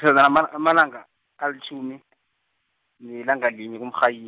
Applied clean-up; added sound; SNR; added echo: none; none; none; none.